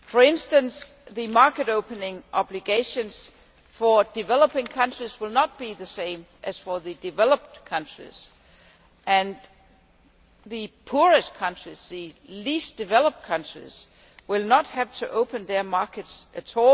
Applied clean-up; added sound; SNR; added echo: none; none; none; none.